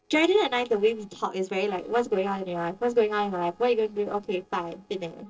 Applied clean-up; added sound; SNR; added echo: neural separator model SepFormer DNS4.